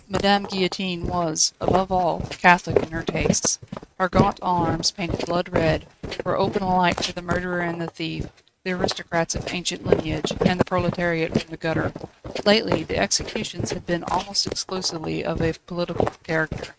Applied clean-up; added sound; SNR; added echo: neural mask model RNNoise.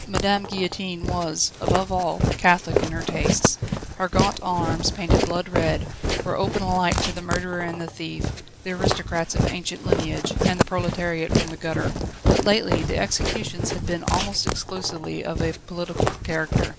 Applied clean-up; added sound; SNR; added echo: none; Walk, footsteps; -1 dB; none.